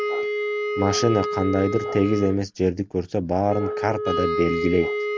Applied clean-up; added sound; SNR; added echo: none; Wind instrument, woodwind instrument; 3 dB; none.